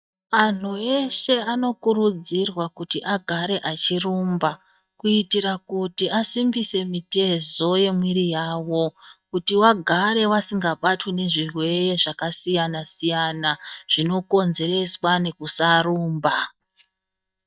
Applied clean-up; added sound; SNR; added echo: neural mask model DeepFilterNet 3.